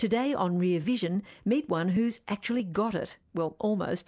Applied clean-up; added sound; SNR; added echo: none; none; none; none.